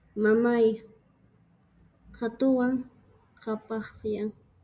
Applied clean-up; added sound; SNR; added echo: none; none; none; none.